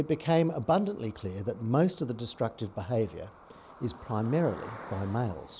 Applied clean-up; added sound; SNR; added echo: none; Cricket; 19 dB; none.